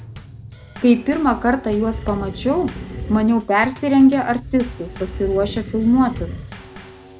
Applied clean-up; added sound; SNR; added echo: none; Bass drum / Snare drum / Drum kit + Animal; 13 dB; none.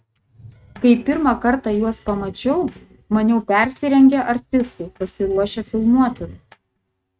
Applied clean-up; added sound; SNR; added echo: neural mask model RNNoise.